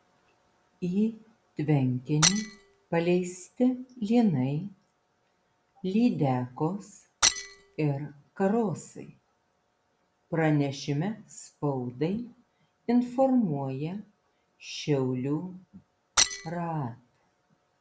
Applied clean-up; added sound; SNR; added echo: none; Shatter; 0 dB; none.